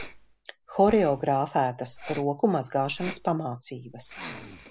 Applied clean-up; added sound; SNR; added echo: none; Respiratory sounds; 16 dB; none.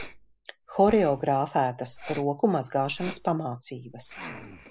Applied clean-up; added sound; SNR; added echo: neural mask model Resemble Enhance denoiser.